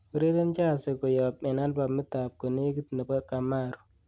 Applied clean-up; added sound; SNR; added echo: none; none; none; none.